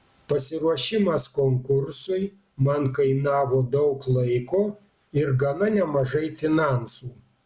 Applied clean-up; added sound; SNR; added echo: none; none; none; none.